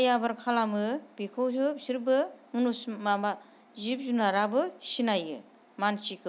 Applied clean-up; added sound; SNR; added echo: none; none; none; none.